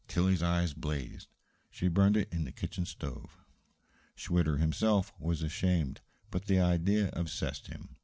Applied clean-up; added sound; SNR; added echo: none; none; none; none.